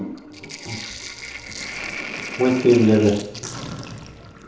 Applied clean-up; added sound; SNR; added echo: none; Sink (filling or washing); 11 dB; reverberation time 2.6 s.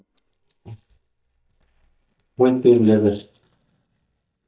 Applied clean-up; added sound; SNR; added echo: neural mask model DeepFilterNet 3.